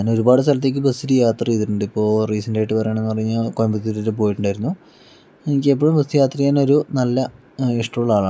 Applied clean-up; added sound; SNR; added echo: none; none; none; none.